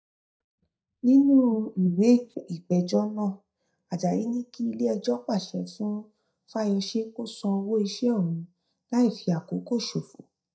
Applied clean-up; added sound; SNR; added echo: neural mask model DeepFilterNet 3.